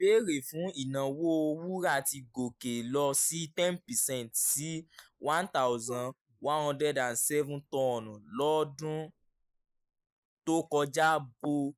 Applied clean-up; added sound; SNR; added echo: neural mask model Resemble Enhance denoiser.